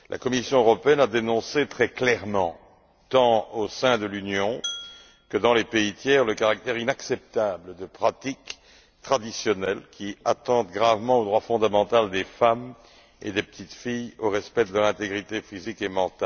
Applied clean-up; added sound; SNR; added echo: none; Glass; 15 dB; none.